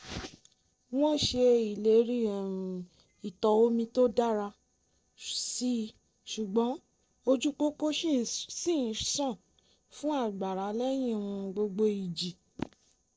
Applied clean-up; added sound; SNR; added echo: neural separator model SepFormer DNS4.